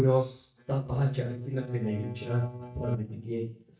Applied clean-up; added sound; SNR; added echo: neural mask model DeepFilterNet 3.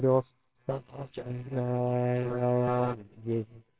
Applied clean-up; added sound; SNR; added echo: neural separator model SepFormer WHAMR!.